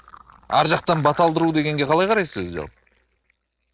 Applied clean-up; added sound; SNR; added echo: neural mask model RNNoise.